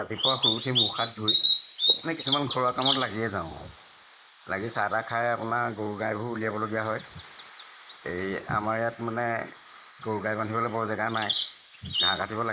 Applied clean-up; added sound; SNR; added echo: neural mask model Resemble Enhance denoiser.